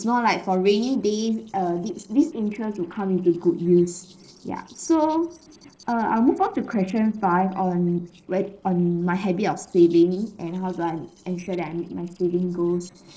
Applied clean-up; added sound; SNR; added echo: neural separator model SepFormer DNS4.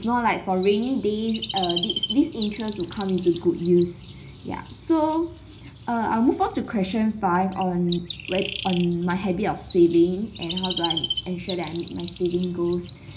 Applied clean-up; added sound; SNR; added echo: none; Chirp, tweet; 5 dB; reverberation time 0.4 s.